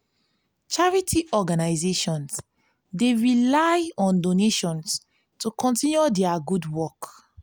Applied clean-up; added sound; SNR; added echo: none; none; none; none.